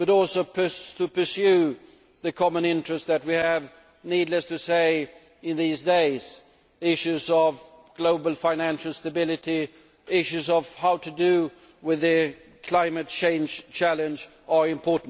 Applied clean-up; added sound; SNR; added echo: none; none; none; none.